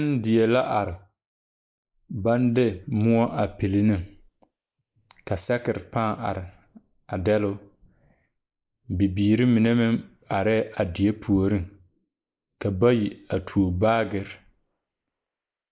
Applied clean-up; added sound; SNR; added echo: neural mask model Resemble Enhance denoiser.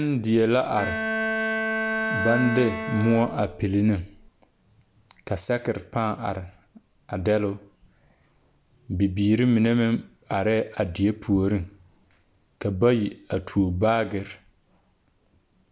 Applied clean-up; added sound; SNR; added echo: none; Bowed string instrument; 3 dB; none.